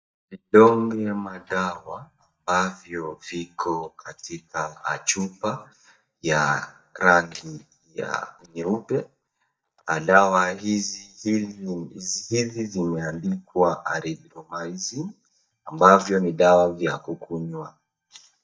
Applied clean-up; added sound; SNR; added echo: neural mask model DeepFilterNet 3.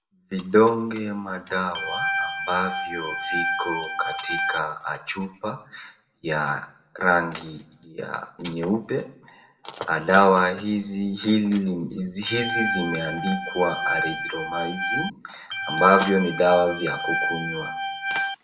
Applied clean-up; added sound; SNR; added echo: none; Organ; 3 dB; reverberation time 0.5 s.